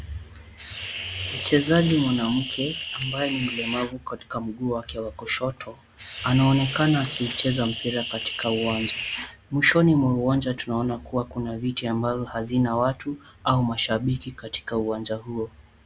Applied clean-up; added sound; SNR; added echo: none; Hiss; 7 dB; none.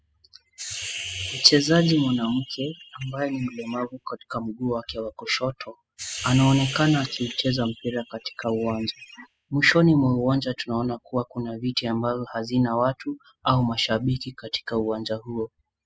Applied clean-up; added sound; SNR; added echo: classical method spectral subtraction.